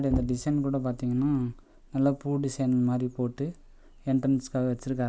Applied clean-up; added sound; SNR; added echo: none; Knock; 12 dB; none.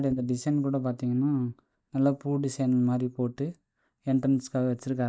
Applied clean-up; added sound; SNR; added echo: neural mask model DeepFilterNet 3.